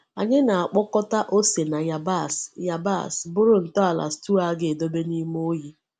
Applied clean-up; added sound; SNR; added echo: none; none; none; none.